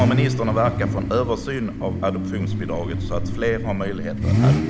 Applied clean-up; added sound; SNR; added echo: none; Idling / Accelerating, revving, vroom / Car; -2 dB; none.